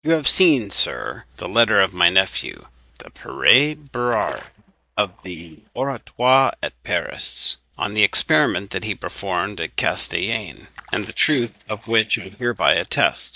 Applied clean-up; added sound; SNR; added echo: neural mask model DeepFilterNet 3.